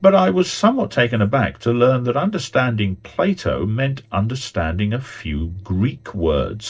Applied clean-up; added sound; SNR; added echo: neural separator model SepFormer DNS4.